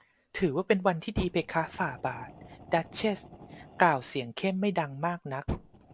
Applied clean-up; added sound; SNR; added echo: none; Fire; 13 dB; none.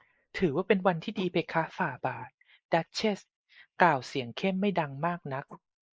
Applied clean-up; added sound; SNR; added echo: neural mask model Resemble Enhance denoiser.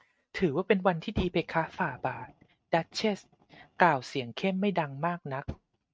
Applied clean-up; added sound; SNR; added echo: neural mask model RNNoise.